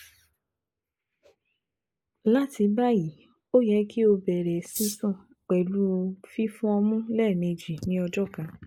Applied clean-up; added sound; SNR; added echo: neural mask model Resemble Enhance denoiser.